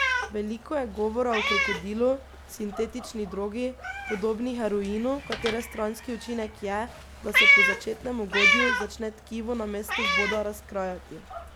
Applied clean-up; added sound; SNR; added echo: none; Meow; -2 dB; none.